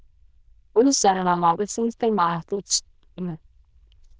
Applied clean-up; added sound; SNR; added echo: neural diffusion model UNIVERSE++.